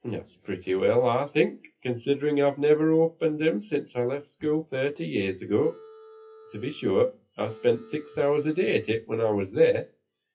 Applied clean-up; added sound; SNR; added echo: classical method WPE with log-MMSE.